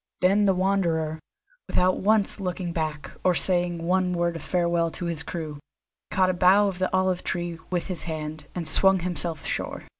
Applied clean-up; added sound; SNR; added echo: none; none; none; none.